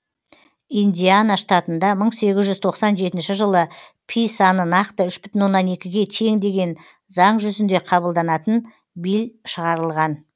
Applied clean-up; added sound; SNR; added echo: none; none; none; none.